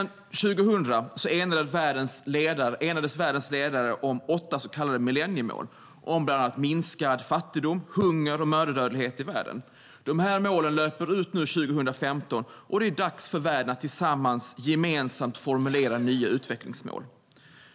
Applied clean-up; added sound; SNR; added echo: none; Engine / Drill; 20 dB; none.